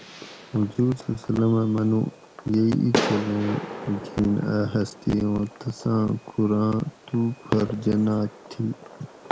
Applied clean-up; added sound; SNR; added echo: none; Fireworks; 10 dB; none.